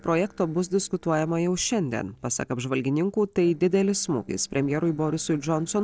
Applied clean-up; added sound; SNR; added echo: neural separator model SepFormer DNS4.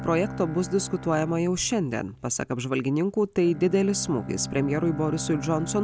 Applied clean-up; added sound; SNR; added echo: none; Bowed string instrument; 12 dB; none.